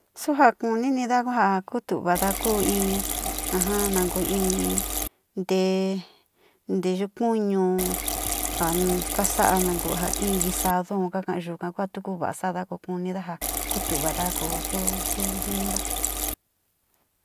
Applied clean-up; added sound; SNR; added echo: none; Liquid; 1 dB; none.